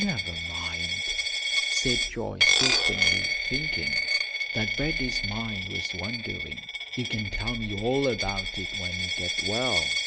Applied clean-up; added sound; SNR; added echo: none; Coin (dropping); -5 dB; none.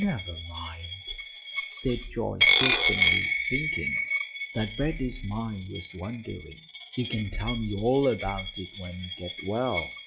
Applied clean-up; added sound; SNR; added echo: classical method log-MMSE.